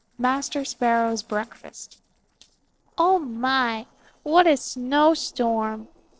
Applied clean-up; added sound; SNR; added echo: neural separator model SepFormer DNS4.